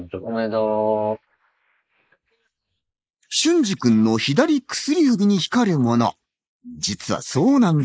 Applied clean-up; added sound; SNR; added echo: neural mask model Resemble Enhance denoiser.